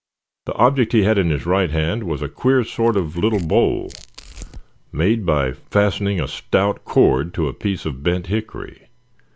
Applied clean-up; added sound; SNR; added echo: none; Tearing; 19 dB; none.